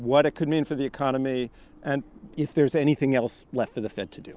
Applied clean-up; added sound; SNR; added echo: none; none; none; none.